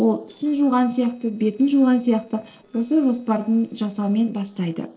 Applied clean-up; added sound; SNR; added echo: neural separator model SepFormer DNS4.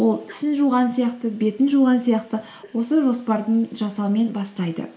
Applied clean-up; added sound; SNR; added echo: neural mask model Resemble Enhance denoiser.